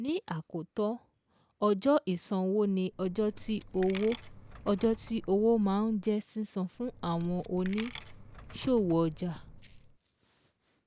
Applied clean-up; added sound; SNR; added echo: none; Coin (dropping); 15 dB; none.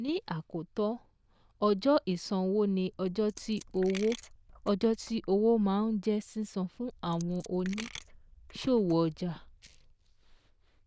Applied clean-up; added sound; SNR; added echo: neural diffusion model UNIVERSE++.